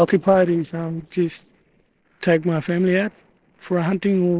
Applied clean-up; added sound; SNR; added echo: neural separator model SepFormer DNS4.